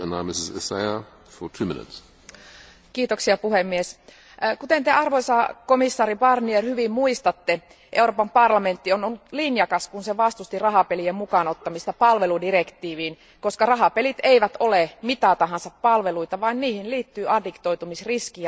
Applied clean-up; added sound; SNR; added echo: none; none; none; none.